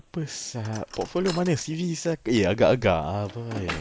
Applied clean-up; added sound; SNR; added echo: none; Drawer open or close; 16 dB; none.